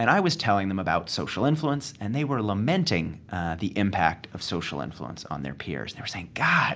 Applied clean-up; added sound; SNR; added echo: none; none; none; none.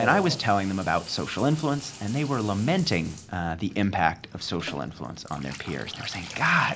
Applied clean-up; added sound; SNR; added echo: none; Bathtub (filling or washing) / Water tap, faucet; 15 dB; none.